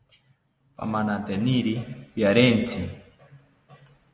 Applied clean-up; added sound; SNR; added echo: none; none; none; none.